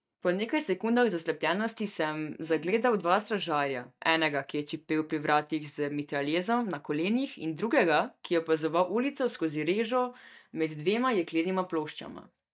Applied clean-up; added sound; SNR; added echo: neural mask model DeepFilterNet 3.